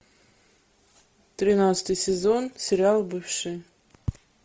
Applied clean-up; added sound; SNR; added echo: none; none; none; none.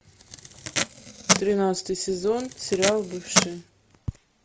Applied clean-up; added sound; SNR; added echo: none; Packing tape, duct tape; 1 dB; none.